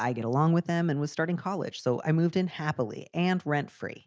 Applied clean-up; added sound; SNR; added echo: none; none; none; none.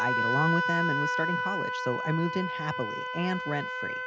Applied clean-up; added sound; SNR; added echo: none; Wind instrument, woodwind instrument; -1 dB; none.